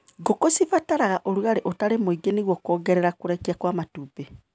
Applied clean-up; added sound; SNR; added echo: none; none; none; none.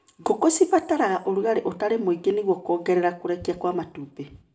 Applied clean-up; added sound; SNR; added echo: none; none; none; reverberation time 0.4 s.